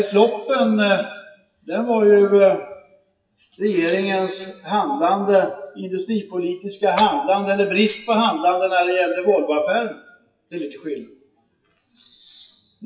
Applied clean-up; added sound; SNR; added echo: classical method WPE with log-MMSE.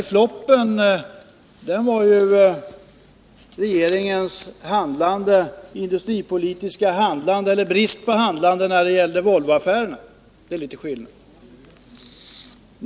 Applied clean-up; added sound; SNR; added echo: none; none; none; none.